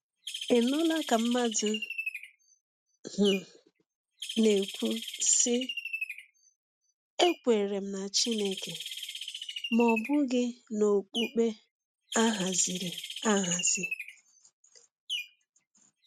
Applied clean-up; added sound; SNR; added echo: none; Bird; 10 dB; none.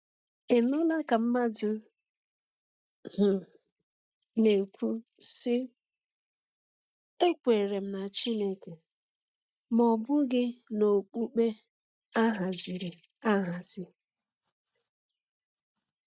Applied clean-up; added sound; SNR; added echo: neural mask model DeepFilterNet 3.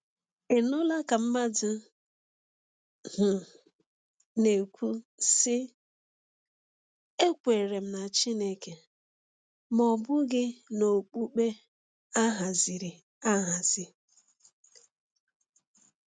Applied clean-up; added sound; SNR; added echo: none; none; none; none.